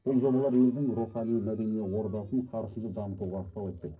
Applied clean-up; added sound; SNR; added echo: neural separator model SepFormer DNS4.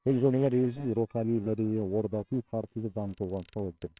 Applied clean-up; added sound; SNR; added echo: neural separator model SepFormer WHAMR!.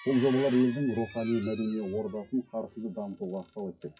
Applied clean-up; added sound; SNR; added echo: classical method WPE with log-MMSE.